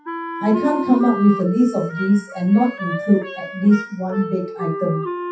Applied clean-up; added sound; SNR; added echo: classical method WPE with log-MMSE.